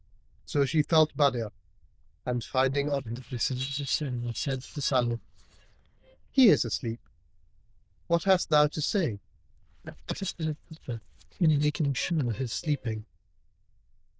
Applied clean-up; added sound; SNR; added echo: neural diffusion model UNIVERSE++.